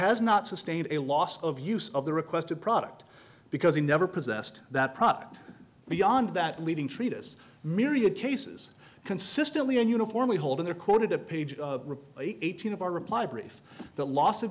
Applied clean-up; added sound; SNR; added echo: none; none; none; none.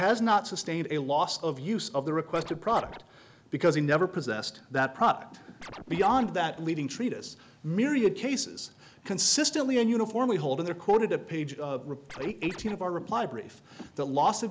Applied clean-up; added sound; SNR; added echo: none; Scratching (performance technique); 15 dB; none.